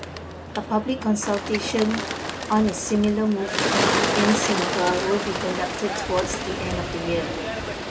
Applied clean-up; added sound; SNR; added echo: none; Bird; 1 dB; reverberation time 0.2 s.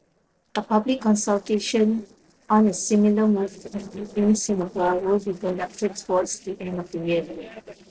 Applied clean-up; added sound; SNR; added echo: neural separator model SepFormer DNS4.